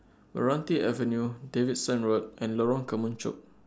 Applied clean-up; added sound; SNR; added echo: none; none; none; none.